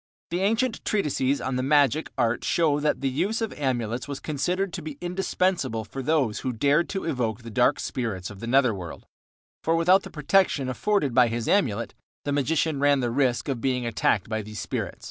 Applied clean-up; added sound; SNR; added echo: none; none; none; none.